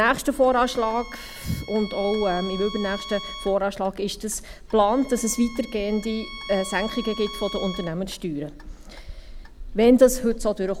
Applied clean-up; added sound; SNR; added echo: none; Clock + Bowed string instrument; 13 dB; none.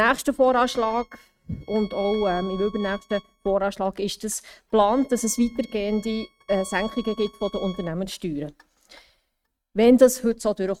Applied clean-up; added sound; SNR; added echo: neural mask model RNNoise.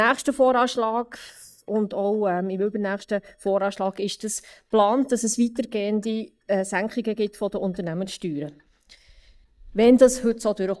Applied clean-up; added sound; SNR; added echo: neural mask model DeepFilterNet 3.